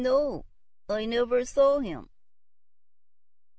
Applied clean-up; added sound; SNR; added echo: none; none; none; none.